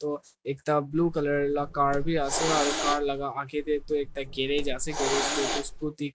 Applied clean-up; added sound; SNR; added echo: none; Hiss; 3 dB; none.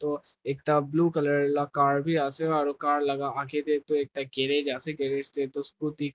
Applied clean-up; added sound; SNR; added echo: none; none; none; none.